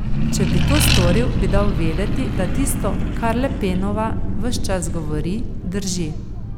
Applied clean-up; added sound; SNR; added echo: none; Accelerating, revving, vroom; -4 dB; none.